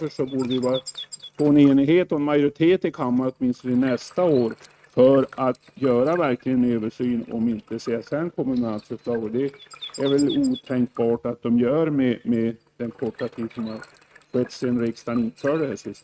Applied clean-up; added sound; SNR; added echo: neural mask model RNNoise.